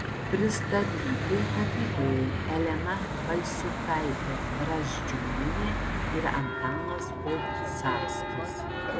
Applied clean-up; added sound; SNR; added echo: none; Church bell / Traffic noise, roadway noise; -1 dB; none.